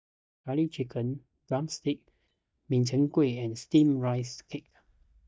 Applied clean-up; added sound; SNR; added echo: neural mask model DeepFilterNet 3.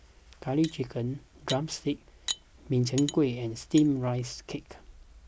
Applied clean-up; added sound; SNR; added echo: none; Cutlery, silverware; 13 dB; none.